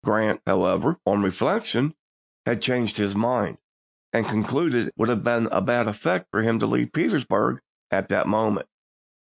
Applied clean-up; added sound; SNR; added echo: none; none; none; none.